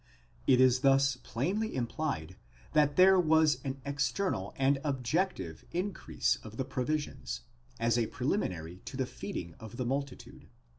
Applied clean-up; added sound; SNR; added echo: none; none; none; none.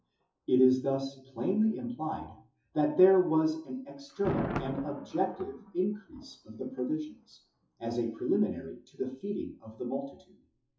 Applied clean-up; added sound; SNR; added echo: classical method WPE with log-MMSE.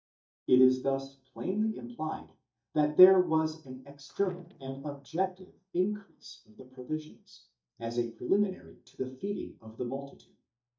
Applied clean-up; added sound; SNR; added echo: neural mask model DeepFilterNet 3.